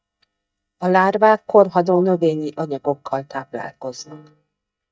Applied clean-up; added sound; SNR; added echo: neural mask model DeepFilterNet 3.